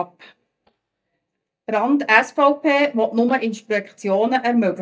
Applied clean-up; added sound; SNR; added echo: neural mask model DeepFilterNet 3.